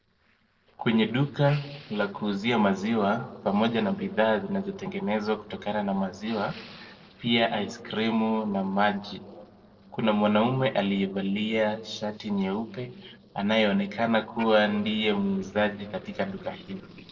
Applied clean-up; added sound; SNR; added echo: neural separator model SepFormer DNS4.